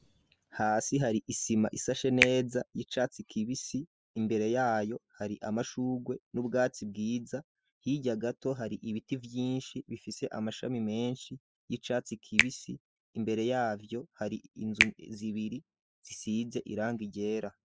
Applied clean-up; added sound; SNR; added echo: classical method spectral subtraction.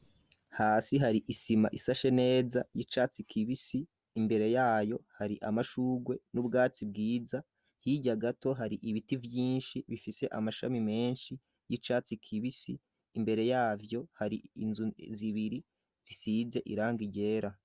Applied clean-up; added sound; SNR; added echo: none; none; none; none.